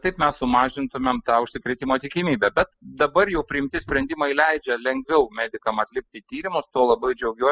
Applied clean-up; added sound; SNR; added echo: classical method spectral subtraction.